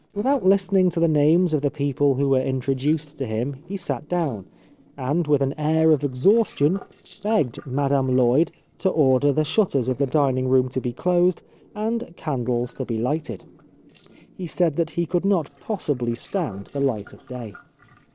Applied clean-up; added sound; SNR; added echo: neural separator model SepFormer DNS4.